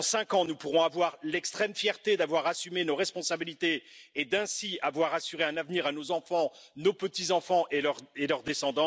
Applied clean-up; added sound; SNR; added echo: none; none; none; none.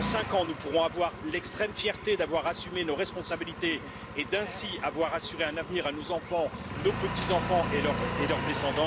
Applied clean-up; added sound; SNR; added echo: none; Engine; 5 dB; none.